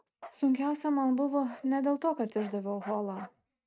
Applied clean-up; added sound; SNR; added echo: neural mask model RNNoise.